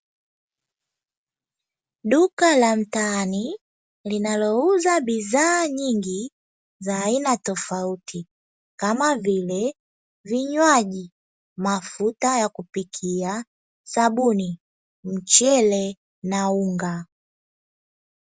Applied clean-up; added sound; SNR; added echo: none; none; none; none.